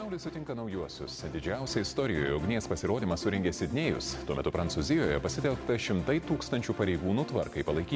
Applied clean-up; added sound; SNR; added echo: none; none; none; none.